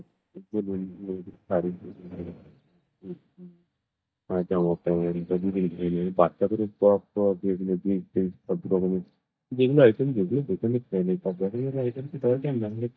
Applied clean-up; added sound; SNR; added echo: neural mask model DeepFilterNet 3.